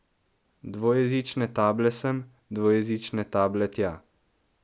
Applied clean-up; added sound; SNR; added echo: none; none; none; none.